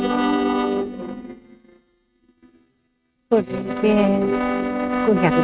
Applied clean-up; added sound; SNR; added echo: neural mask model RNNoise.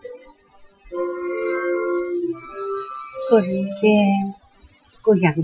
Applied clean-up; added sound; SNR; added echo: classical method Wiener filter.